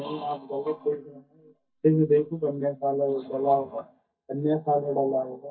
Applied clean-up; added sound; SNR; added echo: neural mask model DeepFilterNet 3.